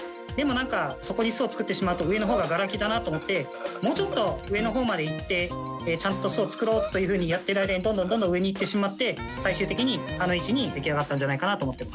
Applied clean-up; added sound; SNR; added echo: none; Breathing; 13 dB; none.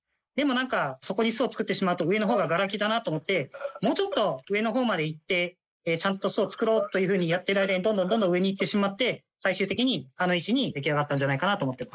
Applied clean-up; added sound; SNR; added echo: neural mask model Resemble Enhance denoiser.